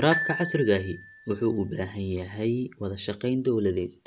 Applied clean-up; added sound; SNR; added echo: none; Glockenspiel; 9 dB; none.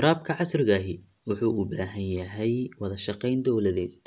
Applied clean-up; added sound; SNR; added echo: none; none; none; none.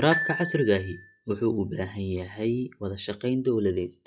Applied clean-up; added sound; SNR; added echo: classical method log-MMSE.